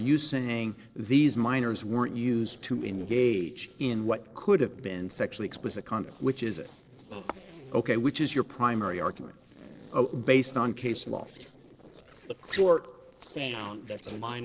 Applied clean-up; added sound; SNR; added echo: neural separator model SepFormer DNS4.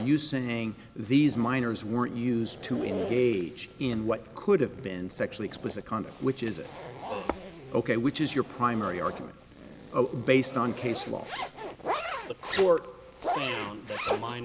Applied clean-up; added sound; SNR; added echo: none; Zipper (clothing) + Tap / Hammer; 10 dB; none.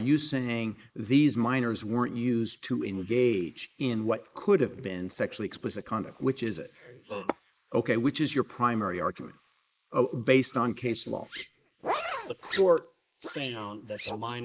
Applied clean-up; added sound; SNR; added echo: neural mask model Resemble Enhance denoiser.